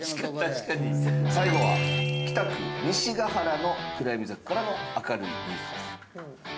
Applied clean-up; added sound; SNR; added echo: none; Bowed string instrument; 0 dB; none.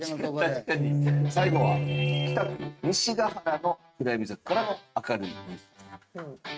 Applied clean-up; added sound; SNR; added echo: neural mask model RNNoise.